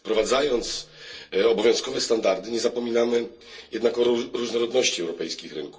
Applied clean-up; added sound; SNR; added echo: neural separator model SepFormer DNS4.